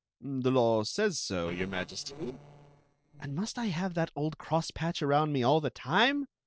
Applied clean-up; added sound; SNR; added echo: neural separator model SepFormer DNS4.